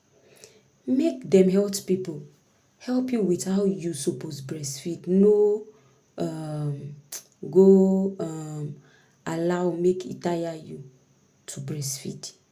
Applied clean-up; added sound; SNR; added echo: none; none; none; none.